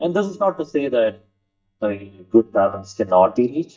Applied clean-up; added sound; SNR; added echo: neural mask model DeepFilterNet 3.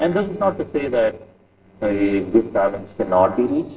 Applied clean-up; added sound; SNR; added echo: neural separator model SepFormer DNS4.